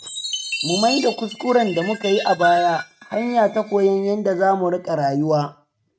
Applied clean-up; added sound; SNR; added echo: neural mask model RNNoise.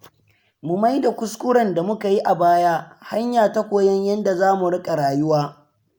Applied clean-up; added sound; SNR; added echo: none; none; none; none.